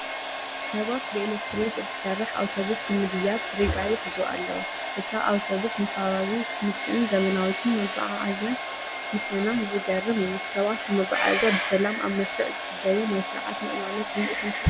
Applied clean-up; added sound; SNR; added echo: none; Domestic sounds, home sounds; 5 dB; none.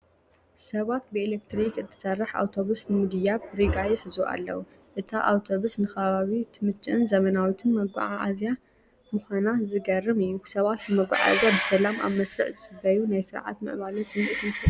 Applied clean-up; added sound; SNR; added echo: none; none; none; none.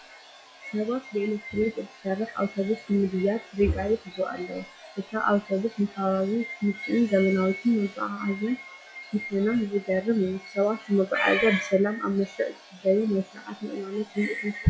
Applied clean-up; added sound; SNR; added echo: classical method log-MMSE.